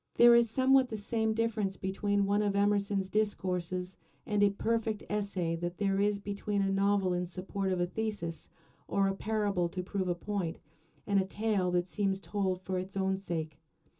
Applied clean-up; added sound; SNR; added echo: none; none; none; reverberation time 0.2 s.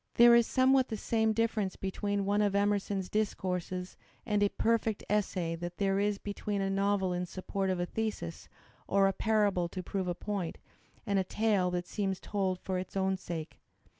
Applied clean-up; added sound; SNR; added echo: none; none; none; none.